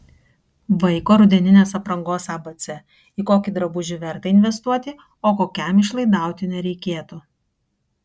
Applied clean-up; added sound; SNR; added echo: none; none; none; none.